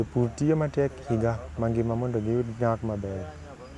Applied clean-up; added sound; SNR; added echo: none; none; none; none.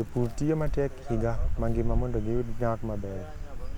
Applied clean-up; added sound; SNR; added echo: none; Wind; 0 dB; none.